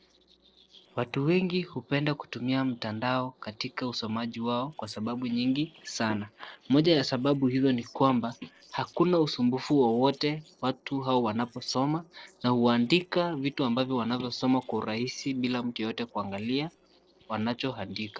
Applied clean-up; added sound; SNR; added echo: neural separator model SepFormer DNS4.